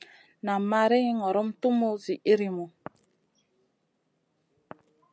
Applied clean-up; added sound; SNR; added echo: none; none; none; none.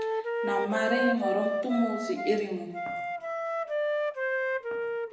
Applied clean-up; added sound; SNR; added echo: none; Wind instrument, woodwind instrument; -1 dB; reverberation time 0.9 s.